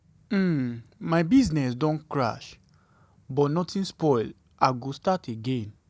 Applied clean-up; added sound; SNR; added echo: none; none; none; none.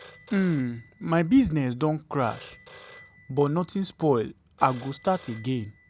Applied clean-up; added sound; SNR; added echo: none; Telephone; 18 dB; none.